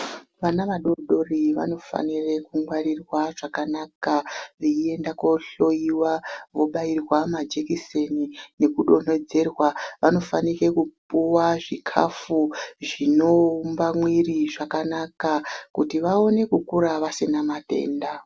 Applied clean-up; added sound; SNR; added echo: none; none; none; none.